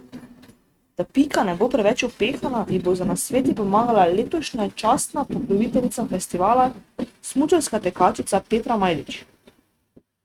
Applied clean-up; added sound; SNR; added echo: neural mask model RNNoise.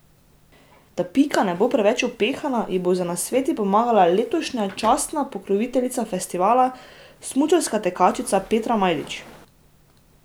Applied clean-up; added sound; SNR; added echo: none; none; none; none.